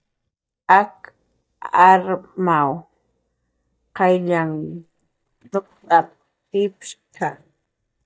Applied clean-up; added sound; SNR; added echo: neural mask model DeepFilterNet 3.